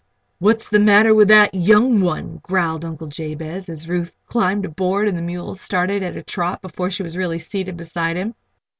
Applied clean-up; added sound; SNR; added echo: none; none; none; none.